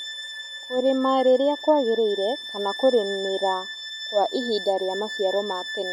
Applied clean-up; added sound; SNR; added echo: none; Bowed string instrument; 11 dB; none.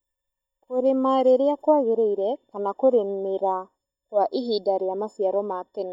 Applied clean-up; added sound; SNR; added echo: neural mask model DeepFilterNet 3.